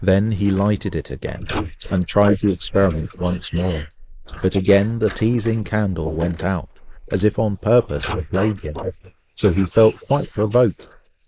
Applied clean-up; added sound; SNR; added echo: neural mask model Resemble Enhance denoiser.